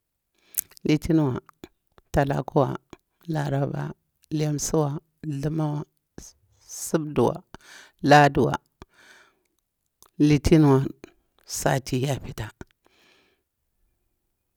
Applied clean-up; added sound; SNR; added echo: none; none; none; none.